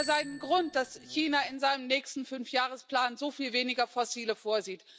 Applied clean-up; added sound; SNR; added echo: none; Bicycle bell; 20 dB; none.